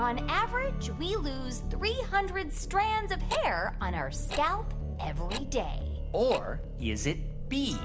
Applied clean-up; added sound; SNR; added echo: none; Tick-tock; 15 dB; none.